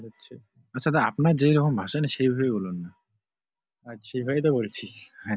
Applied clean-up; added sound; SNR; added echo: none; none; none; none.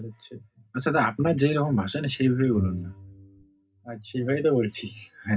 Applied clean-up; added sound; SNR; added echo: none; Bowed string instrument; 12 dB; reverberation time 0.4 s.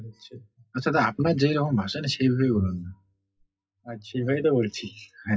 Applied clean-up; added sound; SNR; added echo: classical method WPE with log-MMSE.